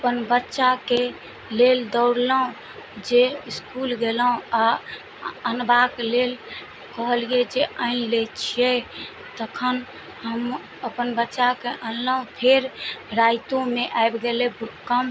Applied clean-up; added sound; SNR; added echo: none; none; none; none.